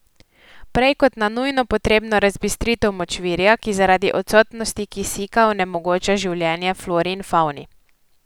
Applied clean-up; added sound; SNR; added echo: none; none; none; none.